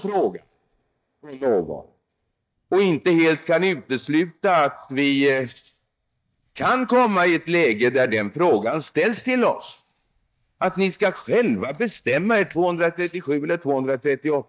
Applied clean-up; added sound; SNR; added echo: neural mask model DeepFilterNet 3.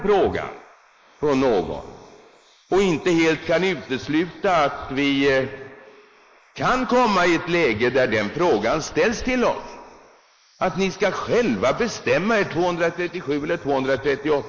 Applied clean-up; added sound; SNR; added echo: neural mask model Resemble Enhance denoiser.